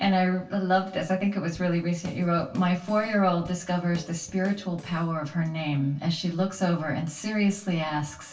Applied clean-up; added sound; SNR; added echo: none; Drum / Drum kit; 20 dB; reverberation time 0.2 s.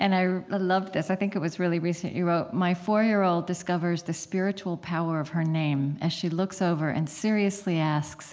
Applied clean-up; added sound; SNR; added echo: none; none; none; none.